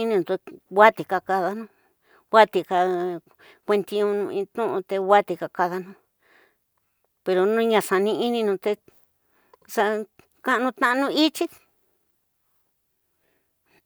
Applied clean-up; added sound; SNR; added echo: none; none; none; none.